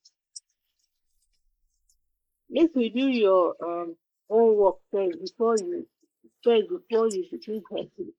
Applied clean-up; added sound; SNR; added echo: neural mask model Resemble Enhance denoiser.